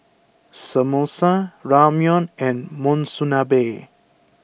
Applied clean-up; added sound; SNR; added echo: none; none; none; none.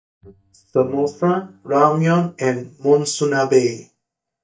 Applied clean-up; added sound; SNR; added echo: neural mask model DeepFilterNet 3.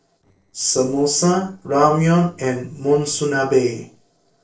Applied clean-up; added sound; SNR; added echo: neural separator model SepFormer DNS4.